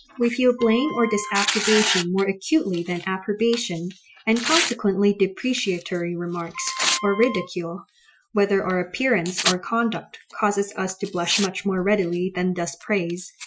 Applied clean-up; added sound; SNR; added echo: classical method Wiener filter.